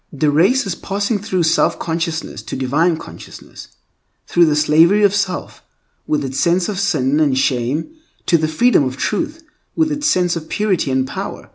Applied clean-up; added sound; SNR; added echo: none; none; none; none.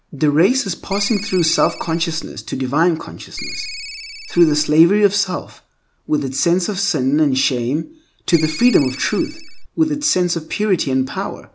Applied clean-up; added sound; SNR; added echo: none; Ringtone; 10 dB; none.